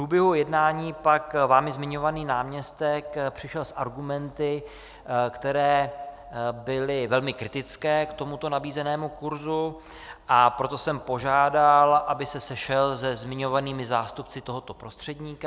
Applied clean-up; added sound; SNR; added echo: none; none; none; none.